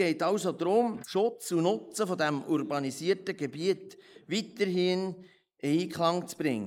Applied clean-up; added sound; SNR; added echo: neural mask model Resemble Enhance denoiser.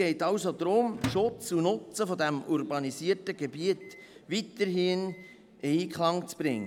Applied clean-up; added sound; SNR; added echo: none; Microwave oven; 16 dB; none.